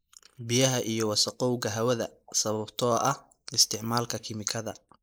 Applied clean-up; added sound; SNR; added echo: neural mask model Resemble Enhance denoiser.